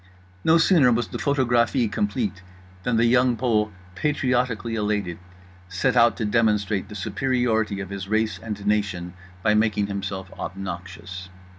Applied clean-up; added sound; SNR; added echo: none; none; none; none.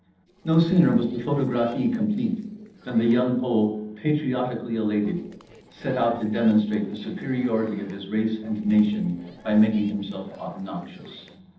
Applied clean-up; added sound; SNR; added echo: neural separator model SepFormer DNS4.